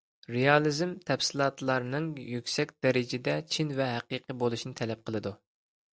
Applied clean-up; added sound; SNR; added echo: none; none; none; none.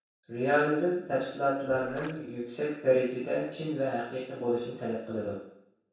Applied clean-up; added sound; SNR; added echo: none; Gurgling; 18 dB; reverberation time 0.7 s.